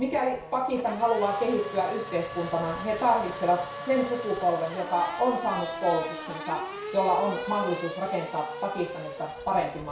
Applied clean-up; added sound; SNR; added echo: none; Race car, auto racing / Accelerating, revving, vroom; 10 dB; reverberation time 0.6 s.